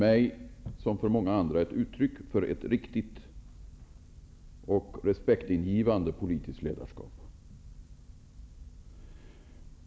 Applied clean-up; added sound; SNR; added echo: none; none; none; none.